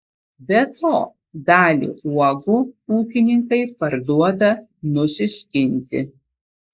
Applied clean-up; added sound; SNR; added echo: neural mask model Resemble Enhance denoiser.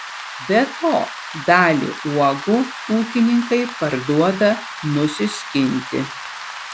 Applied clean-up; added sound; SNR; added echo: none; Rain; 12 dB; none.